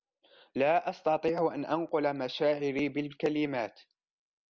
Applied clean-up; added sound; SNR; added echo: none; none; none; none.